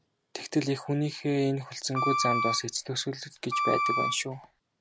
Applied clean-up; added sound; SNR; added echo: none; Wind instrument, woodwind instrument; -1 dB; none.